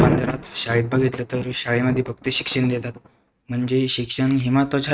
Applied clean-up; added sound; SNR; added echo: neural mask model RNNoise.